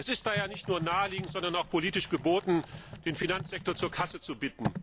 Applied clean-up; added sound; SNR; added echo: none; Typing; 10 dB; none.